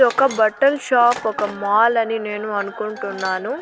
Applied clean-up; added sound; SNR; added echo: none; Tools; 18 dB; none.